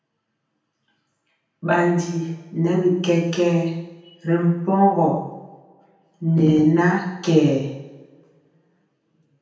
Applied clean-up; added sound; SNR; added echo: none; none; none; reverberation time 0.9 s.